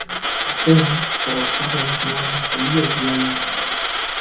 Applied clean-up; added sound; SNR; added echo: none; Coin (dropping); -1 dB; reverberation time 0.3 s.